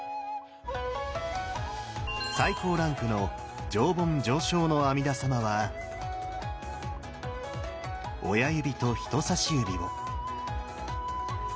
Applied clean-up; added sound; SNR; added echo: none; none; none; none.